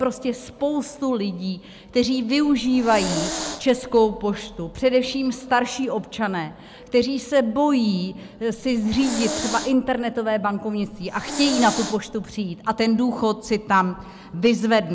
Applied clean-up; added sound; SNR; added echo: none; Hiss; 8 dB; none.